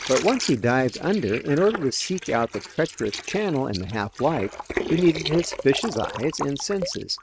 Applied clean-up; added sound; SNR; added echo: neural mask model RNNoise.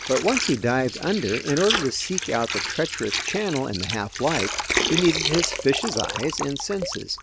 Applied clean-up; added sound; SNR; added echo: none; Water; 4 dB; none.